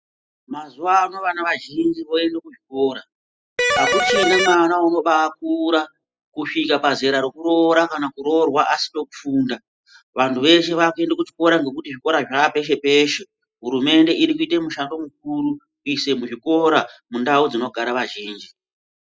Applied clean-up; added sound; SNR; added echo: classical method spectral subtraction.